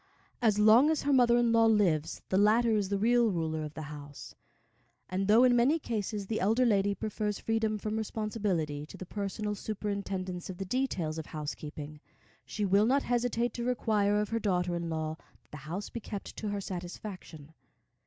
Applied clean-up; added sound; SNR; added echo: none; none; none; none.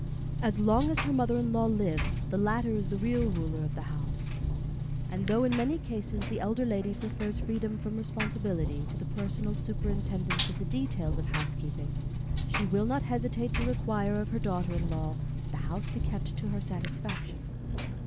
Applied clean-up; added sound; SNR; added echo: none; Engine; 0 dB; none.